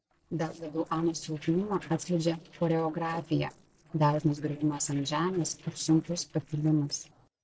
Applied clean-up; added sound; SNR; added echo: neural separator model SepFormer DNS4.